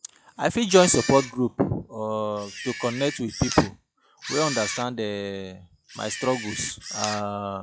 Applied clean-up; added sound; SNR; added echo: classical method log-MMSE.